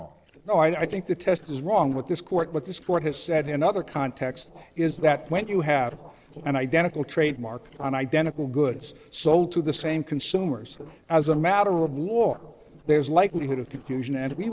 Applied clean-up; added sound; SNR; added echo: neural separator model SepFormer DNS4.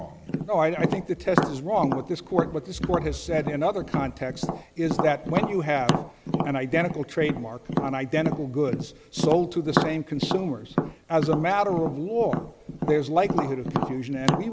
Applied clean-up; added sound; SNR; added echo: none; Tap; 3 dB; none.